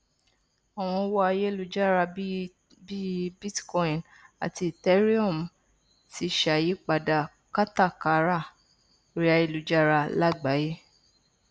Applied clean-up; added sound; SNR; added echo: none; none; none; none.